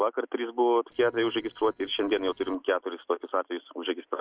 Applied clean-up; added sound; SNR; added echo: neural separator model SepFormer DNS4.